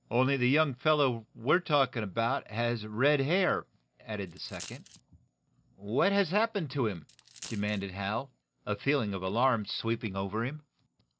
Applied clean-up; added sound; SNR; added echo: neural separator model SepFormer DNS4.